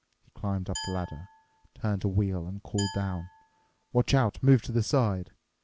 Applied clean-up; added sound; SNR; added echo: none; Glass; 16 dB; none.